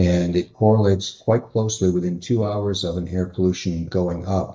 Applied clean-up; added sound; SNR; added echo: neural mask model DeepFilterNet 3.